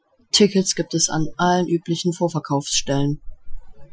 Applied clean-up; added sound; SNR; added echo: classical method Wiener filter.